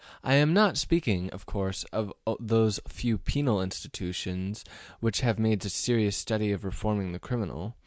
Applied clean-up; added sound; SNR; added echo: none; none; none; none.